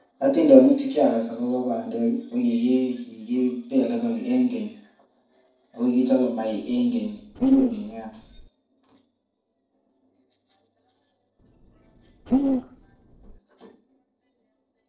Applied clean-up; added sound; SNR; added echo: neural separator model SepFormer DNS4.